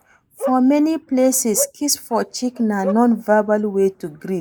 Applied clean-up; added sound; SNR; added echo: neural mask model Resemble Enhance denoiser.